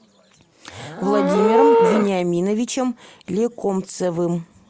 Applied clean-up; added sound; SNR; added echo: none; Livestock, farm animals, working animals; 0 dB; none.